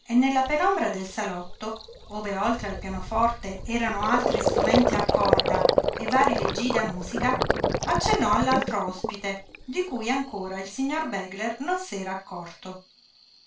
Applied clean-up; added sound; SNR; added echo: none; Gurgling; 2 dB; reverberation time 0.2 s.